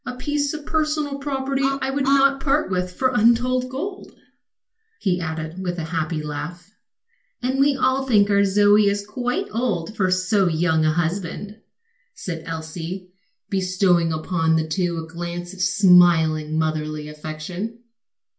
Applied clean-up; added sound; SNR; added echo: none; Truck; 8 dB; reverberation time 0.3 s.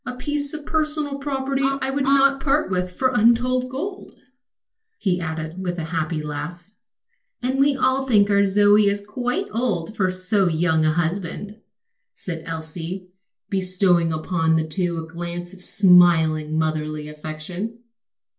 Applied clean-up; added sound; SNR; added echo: neural separator model SepFormer DNS4.